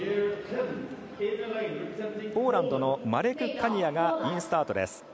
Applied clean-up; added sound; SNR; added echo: none; none; none; none.